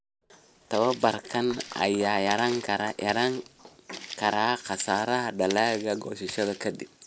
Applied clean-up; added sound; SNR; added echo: none; Applause + Walk, footsteps; 15 dB; none.